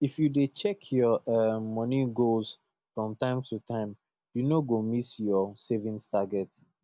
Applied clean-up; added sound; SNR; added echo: none; none; none; none.